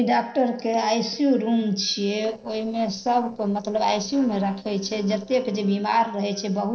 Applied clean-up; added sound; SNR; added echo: neural separator model SepFormer DNS4.